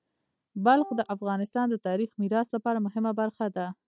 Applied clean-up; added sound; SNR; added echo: none; Wind instrument, woodwind instrument; 17 dB; none.